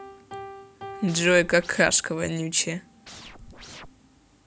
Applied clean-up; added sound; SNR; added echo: none; Scratching (performance technique) + Piano; 17 dB; none.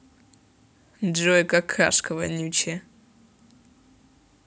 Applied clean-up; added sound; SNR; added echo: none; none; none; none.